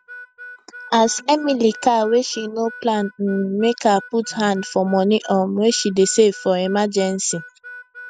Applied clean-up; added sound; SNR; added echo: none; Harmonica; 20 dB; none.